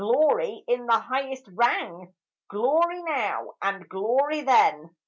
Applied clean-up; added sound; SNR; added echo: none; none; none; none.